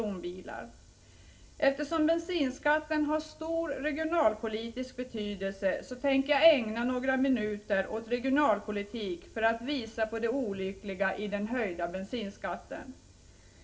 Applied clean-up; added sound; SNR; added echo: none; none; none; reverberation time 0.2 s.